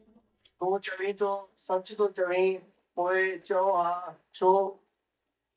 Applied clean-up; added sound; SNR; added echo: neural mask model DeepFilterNet 3.